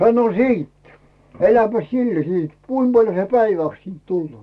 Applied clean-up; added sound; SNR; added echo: none; none; none; none.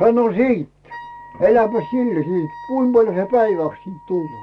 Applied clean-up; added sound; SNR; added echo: none; Wind instrument, woodwind instrument; 19 dB; none.